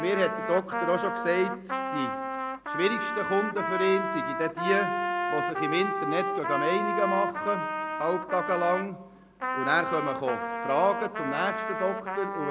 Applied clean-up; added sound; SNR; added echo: none; Trumpet; 2 dB; none.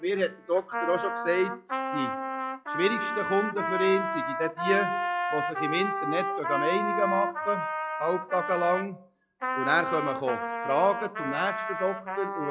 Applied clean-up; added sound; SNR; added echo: classical method log-MMSE.